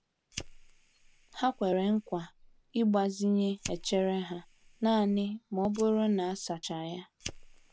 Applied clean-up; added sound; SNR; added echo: none; Fire; 18 dB; none.